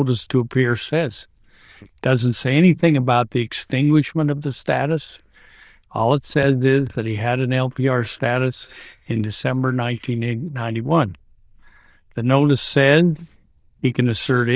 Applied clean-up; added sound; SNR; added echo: neural diffusion model UNIVERSE++.